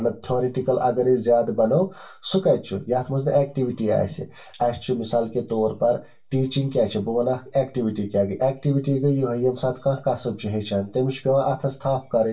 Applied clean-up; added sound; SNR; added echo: none; none; none; reverberation time 0.2 s.